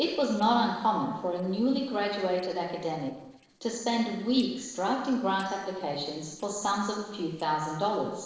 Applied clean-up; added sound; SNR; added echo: neural separator model SepFormer DNS4.